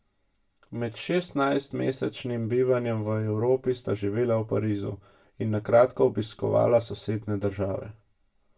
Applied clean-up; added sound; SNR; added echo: none; none; none; reverberation time 0.2 s.